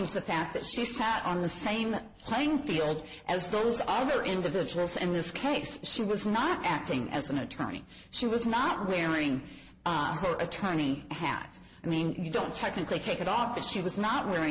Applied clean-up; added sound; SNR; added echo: none; none; none; none.